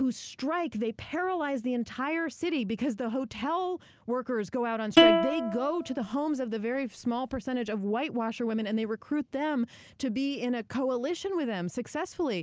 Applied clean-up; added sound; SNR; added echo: none; Plucked string instrument; -3 dB; none.